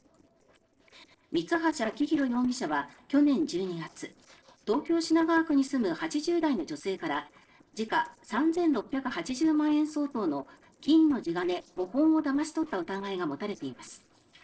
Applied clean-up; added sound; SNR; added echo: neural separator model SepFormer DNS4.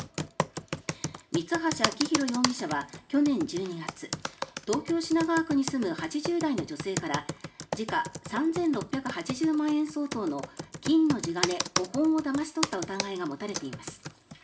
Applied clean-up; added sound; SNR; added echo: none; Computer keyboard; 6 dB; reverberation time 0.4 s.